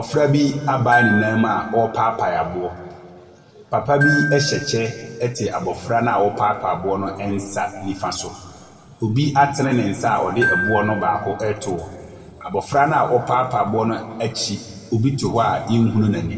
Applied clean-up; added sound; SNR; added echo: none; Glockenspiel; 8 dB; reverberation time 1.7 s.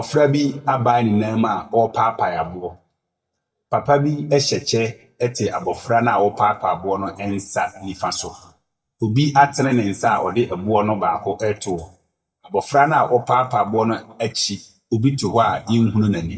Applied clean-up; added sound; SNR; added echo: neural mask model DeepFilterNet 3.